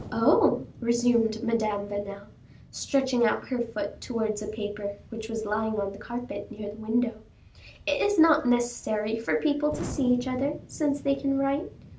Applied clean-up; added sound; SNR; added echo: none; Explosion; 18 dB; none.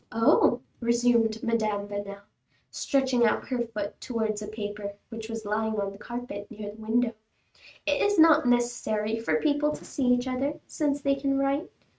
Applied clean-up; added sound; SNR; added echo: neural mask model RNNoise.